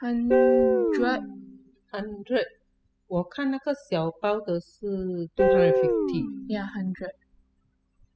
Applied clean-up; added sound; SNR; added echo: classical method spectral subtraction.